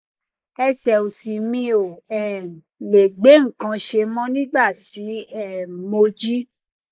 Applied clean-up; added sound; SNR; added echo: neural mask model Resemble Enhance denoiser.